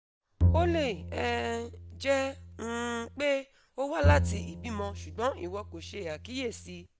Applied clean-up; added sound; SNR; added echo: none; Bowed string instrument; 0 dB; none.